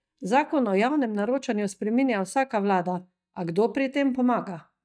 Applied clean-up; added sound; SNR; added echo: neural mask model DeepFilterNet 3.